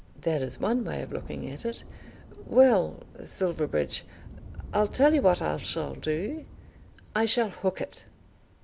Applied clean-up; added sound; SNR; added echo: none; Thunder; 15 dB; none.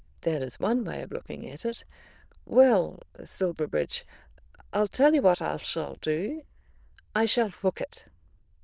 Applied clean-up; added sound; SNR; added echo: neural diffusion model UNIVERSE++.